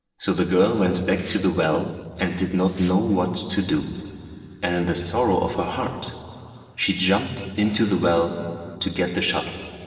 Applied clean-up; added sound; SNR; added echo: neural separator model SepFormer DNS4.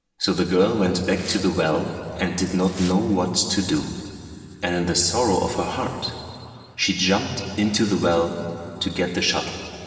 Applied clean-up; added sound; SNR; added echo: none; Wind; 19 dB; reverberation time 2.7 s.